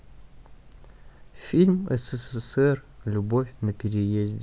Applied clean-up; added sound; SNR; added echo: none; none; none; none.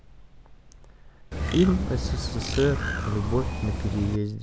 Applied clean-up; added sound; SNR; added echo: none; Bird; 1 dB; none.